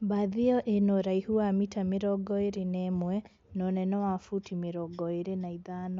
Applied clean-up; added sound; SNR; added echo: none; none; none; none.